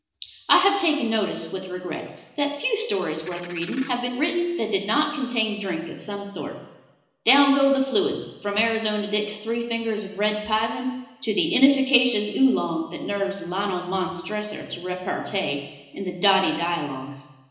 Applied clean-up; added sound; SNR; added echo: none; Ratchet, pawl; 13 dB; reverberation time 1.0 s.